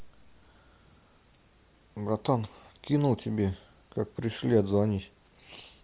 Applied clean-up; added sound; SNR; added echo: none; none; none; none.